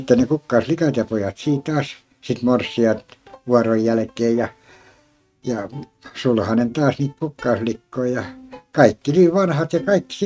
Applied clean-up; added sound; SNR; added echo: neural mask model RNNoise.